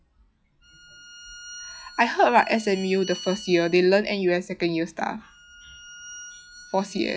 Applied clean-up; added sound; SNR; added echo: classical method log-MMSE.